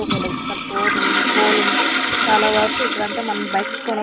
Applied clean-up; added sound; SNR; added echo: none; Toilet flush; -4 dB; none.